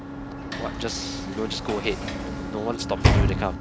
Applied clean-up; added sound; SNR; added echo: none; Sliding door / Slam; -5 dB; none.